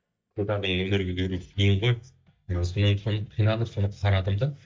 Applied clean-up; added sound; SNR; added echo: neural mask model DeepFilterNet 3.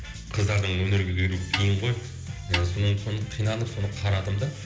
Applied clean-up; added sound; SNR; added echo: none; Snare drum; 8 dB; reverberation time 0.8 s.